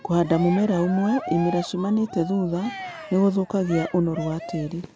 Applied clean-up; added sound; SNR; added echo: none; Cheering; 12 dB; none.